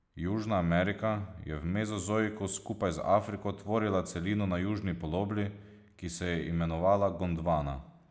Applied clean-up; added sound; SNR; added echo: none; none; none; none.